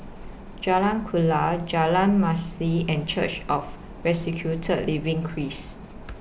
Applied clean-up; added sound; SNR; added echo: none; none; none; none.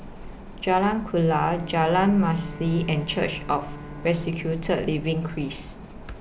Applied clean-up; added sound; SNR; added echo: none; Bowed string instrument; 18 dB; none.